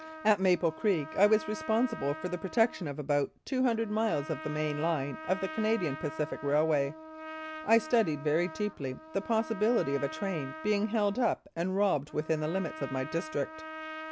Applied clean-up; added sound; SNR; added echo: none; Trumpet; 13 dB; none.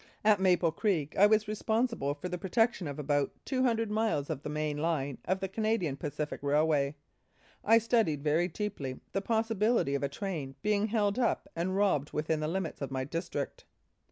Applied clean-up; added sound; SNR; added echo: none; none; none; none.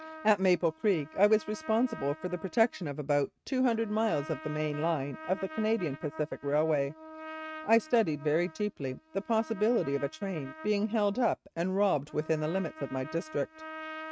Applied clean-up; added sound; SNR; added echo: neural mask model RNNoise.